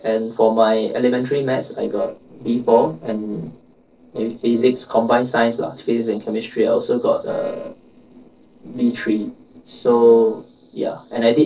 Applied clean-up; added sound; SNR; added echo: neural separator model SepFormer DNS4.